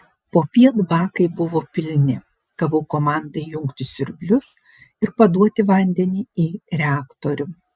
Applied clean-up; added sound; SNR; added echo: none; none; none; none.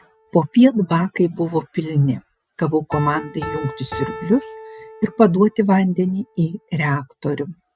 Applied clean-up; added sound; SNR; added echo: none; Piano; 17 dB; none.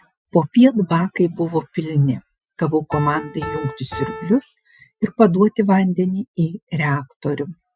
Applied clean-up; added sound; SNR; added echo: classical method Wiener filter.